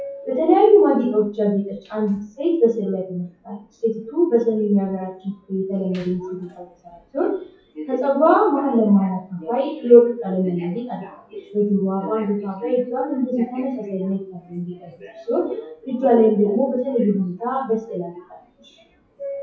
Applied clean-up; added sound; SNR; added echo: classical method WPE with log-MMSE.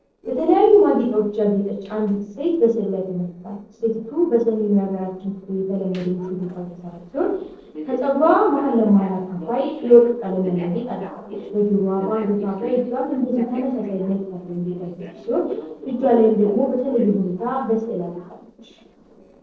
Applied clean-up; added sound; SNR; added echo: neural separator model SepFormer DNS4.